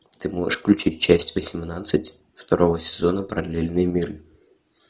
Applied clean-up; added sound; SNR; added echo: none; none; none; none.